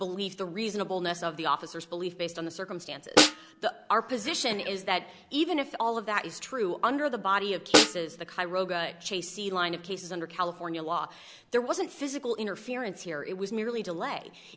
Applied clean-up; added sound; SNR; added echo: none; Snare drum; -3 dB; none.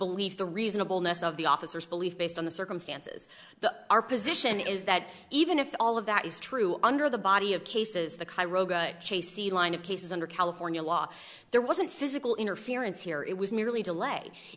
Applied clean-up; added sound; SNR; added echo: none; none; none; none.